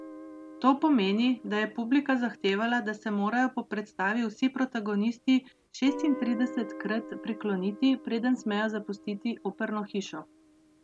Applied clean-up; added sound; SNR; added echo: none; Guitar; 16 dB; none.